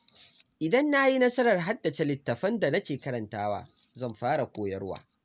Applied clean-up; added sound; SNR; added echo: none; none; none; none.